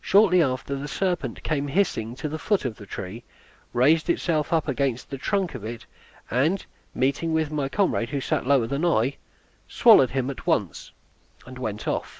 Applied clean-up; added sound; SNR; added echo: none; none; none; none.